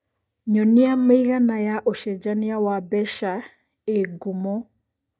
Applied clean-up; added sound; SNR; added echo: neural mask model DeepFilterNet 3.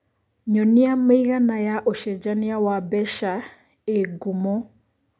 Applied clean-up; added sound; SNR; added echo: none; none; none; none.